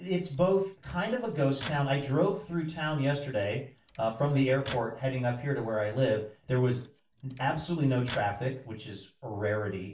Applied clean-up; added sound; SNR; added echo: none; Microwave oven; 18 dB; reverberation time 0.4 s.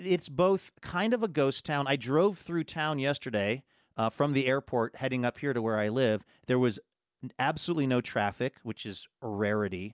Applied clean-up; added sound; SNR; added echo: none; none; none; none.